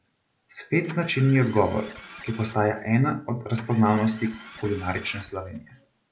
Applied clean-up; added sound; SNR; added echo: none; Engine starting; 18 dB; none.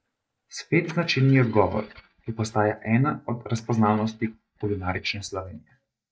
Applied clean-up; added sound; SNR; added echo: neural mask model DeepFilterNet 3.